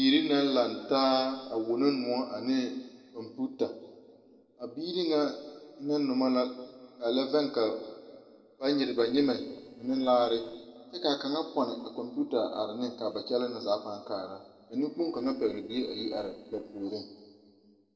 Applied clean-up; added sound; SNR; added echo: neural separator model SepFormer DNS4.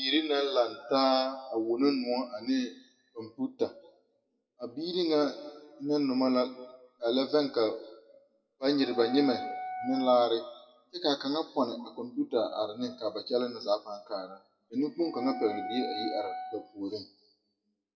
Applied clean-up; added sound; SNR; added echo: classical method WPE with log-MMSE.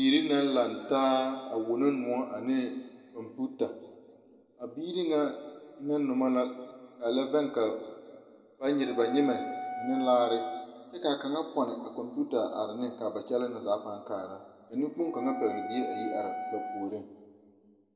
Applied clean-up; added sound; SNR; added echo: none; Wind instrument, woodwind instrument; 8 dB; reverberation time 1.7 s.